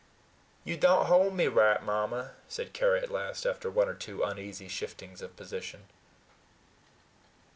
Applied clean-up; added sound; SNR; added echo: none; none; none; none.